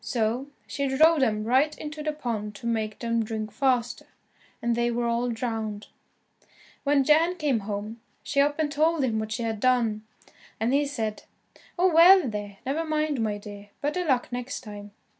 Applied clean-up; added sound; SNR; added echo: none; none; none; none.